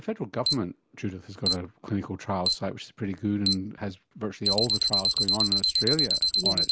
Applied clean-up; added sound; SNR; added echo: none; Alarm; -3 dB; none.